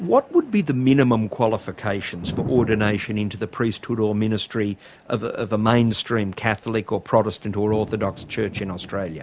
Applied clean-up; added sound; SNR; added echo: none; Thunder; 16 dB; none.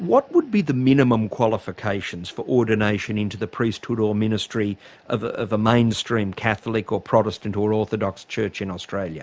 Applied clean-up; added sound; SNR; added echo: none; none; none; none.